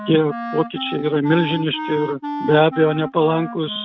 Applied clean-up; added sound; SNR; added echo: neural mask model RNNoise.